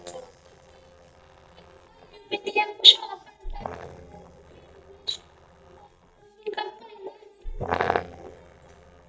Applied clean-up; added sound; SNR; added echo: neural mask model DeepFilterNet 3.